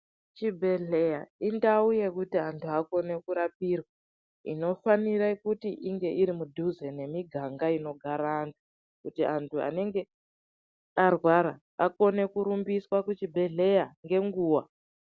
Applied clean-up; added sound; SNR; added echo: none; none; none; none.